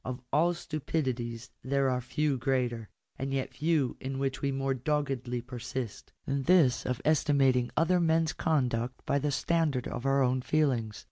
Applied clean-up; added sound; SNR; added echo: none; none; none; none.